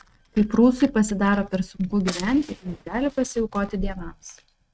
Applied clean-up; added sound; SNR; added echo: neural mask model RNNoise.